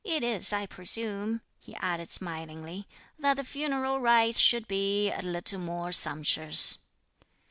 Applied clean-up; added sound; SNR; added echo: none; none; none; none.